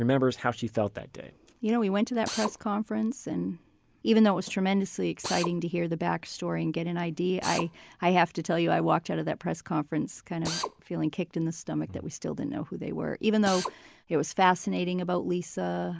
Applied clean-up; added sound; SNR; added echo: none; Drill; 15 dB; none.